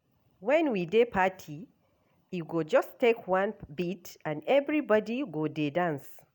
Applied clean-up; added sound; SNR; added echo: none; none; none; none.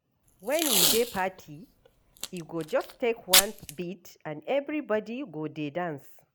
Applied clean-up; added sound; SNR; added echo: none; Packing tape, duct tape; -3 dB; none.